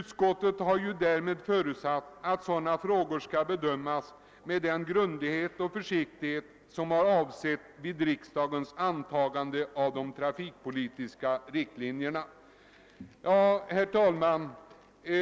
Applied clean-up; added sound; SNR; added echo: none; none; none; none.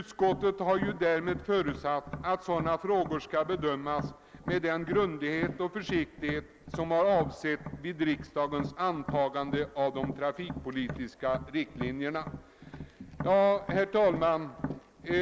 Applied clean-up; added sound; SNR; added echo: none; Tap; 11 dB; none.